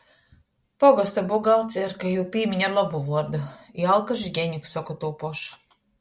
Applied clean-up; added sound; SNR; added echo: none; none; none; none.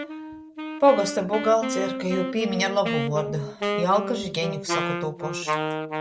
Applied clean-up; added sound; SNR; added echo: none; Wind instrument, woodwind instrument; 4 dB; none.